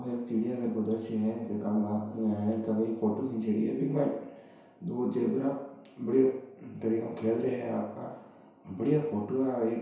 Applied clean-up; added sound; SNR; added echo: none; none; none; reverberation time 0.7 s.